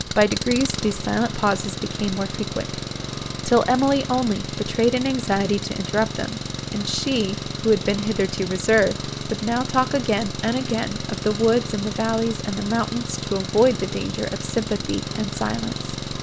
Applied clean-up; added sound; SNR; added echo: none; Engine; 7 dB; none.